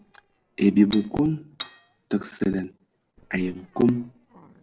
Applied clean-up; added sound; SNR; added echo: neural separator model SepFormer DNS4.